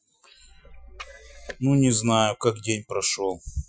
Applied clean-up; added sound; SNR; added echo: classical method Wiener filter.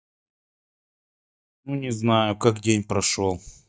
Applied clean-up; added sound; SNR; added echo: neural mask model DeepFilterNet 3.